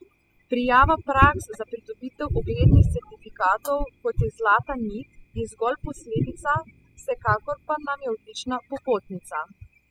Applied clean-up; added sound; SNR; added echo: classical method spectral subtraction.